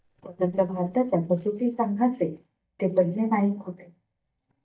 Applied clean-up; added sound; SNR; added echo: neural mask model DeepFilterNet 3.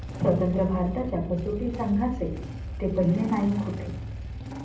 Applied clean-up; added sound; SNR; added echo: none; Engine starting / Motorcycle; 8 dB; reverberation time 0.6 s.